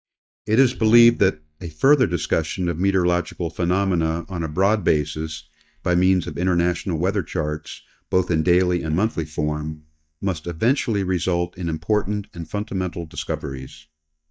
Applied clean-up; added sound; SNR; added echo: neural mask model DeepFilterNet 3.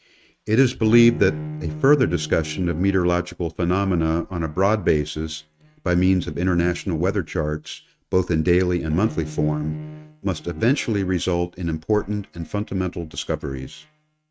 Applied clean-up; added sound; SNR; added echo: neural mask model RNNoise.